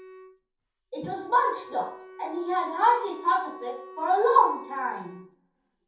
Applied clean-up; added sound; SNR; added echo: none; Wind instrument, woodwind instrument; 19 dB; reverberation time 0.6 s.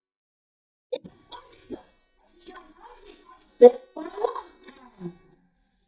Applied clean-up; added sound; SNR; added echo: neural mask model DeepFilterNet 3.